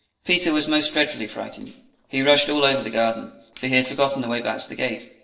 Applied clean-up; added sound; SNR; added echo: neural separator model SepFormer DNS4.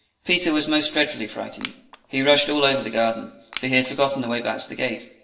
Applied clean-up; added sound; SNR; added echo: none; Crushing; 19 dB; reverberation time 0.9 s.